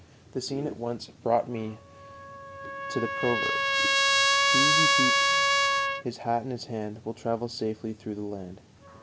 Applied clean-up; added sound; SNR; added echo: none; Trumpet; -5 dB; none.